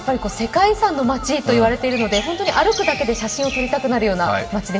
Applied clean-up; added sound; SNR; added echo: none; Chirp, tweet; 11 dB; reverberation time 1.6 s.